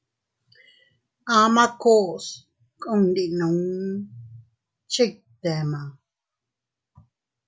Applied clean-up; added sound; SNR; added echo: none; none; none; none.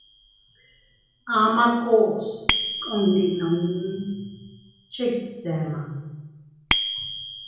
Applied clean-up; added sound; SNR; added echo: none; Bicycle bell; 7 dB; reverberation time 0.9 s.